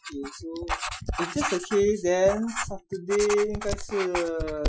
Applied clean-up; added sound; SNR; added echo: classical method Wiener filter.